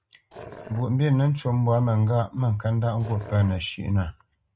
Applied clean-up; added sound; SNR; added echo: neural mask model RNNoise.